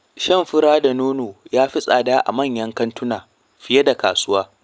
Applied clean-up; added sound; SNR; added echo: none; none; none; none.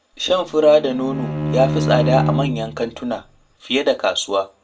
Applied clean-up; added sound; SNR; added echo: none; Bowed string instrument; 4 dB; reverberation time 0.2 s.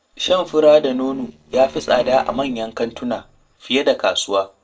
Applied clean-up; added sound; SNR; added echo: neural separator model SepFormer DNS4.